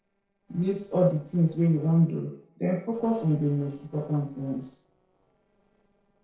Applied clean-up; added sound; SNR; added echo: neural separator model SepFormer DNS4.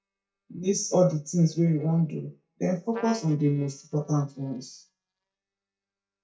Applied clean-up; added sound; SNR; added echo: neural mask model DeepFilterNet 3.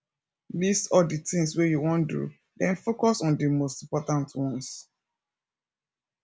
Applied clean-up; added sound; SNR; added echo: none; none; none; none.